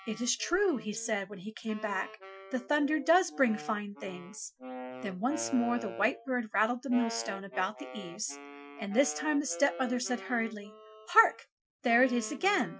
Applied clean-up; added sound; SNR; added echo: classical method Wiener filter.